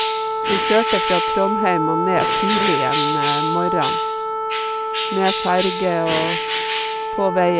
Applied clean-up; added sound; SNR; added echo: none; Wind instrument, woodwind instrument + Bird; -2 dB; none.